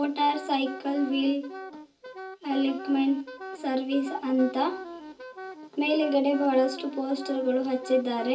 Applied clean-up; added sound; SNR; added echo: none; Wind instrument, woodwind instrument; 14 dB; reverberation time 0.3 s.